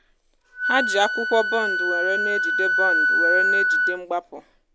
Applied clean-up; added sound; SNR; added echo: none; Wind instrument, woodwind instrument; -4 dB; none.